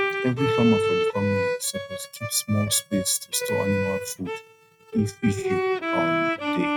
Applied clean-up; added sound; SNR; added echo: neural mask model RNNoise.